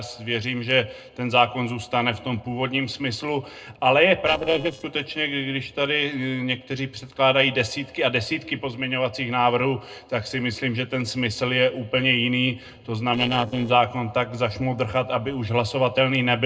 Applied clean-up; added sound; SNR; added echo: neural separator model SepFormer DNS4.